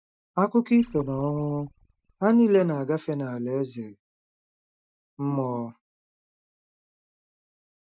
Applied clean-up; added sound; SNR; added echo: neural mask model DeepFilterNet 3.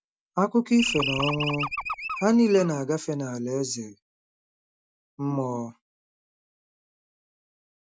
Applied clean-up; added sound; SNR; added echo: none; Animal; 4 dB; none.